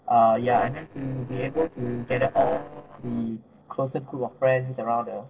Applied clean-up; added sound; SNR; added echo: neural separator model SepFormer DNS4.